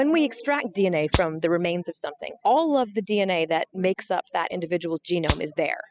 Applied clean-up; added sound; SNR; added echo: classical method spectral subtraction.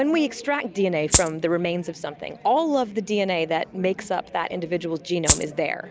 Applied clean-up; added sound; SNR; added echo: none; Rattle (instrument); -2 dB; none.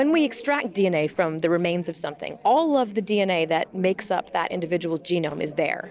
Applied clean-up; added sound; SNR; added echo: neural separator model SepFormer DNS4.